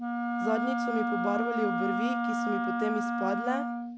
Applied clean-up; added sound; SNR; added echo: none; Wind instrument, woodwind instrument; -3 dB; none.